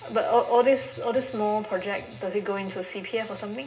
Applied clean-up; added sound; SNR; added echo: none; none; none; reverberation time 0.2 s.